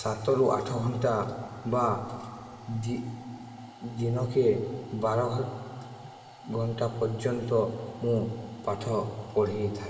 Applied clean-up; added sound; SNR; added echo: none; Domestic sounds, home sounds; 20 dB; reverberation time 2.5 s.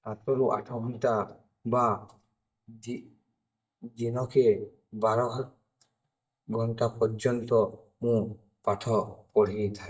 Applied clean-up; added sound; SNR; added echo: neural mask model DeepFilterNet 3.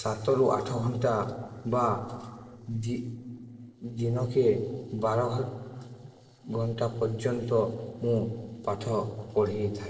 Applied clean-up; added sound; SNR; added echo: neural separator model SepFormer DNS4.